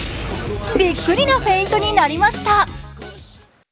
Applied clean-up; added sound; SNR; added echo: none; Water / Splash, splatter; 14 dB; none.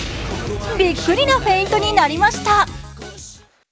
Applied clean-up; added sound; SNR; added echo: none; none; none; none.